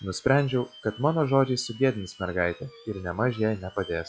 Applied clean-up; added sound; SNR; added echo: classical method log-MMSE.